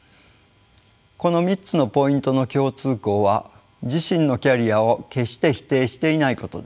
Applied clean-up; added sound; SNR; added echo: none; none; none; none.